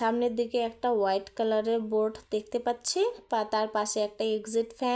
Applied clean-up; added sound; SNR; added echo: none; none; none; none.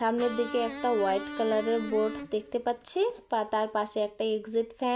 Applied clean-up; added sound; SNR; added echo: none; Electric guitar; 11 dB; none.